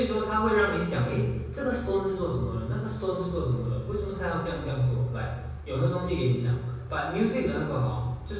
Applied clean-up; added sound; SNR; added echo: none; none; none; reverberation time 1.1 s.